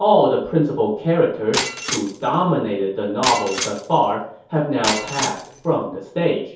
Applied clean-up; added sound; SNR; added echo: none; Shatter; 9 dB; reverberation time 0.6 s.